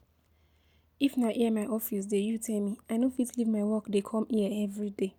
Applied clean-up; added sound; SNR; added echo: none; none; none; none.